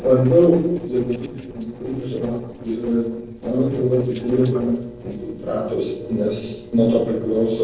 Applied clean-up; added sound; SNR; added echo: neural separator model SepFormer DNS4.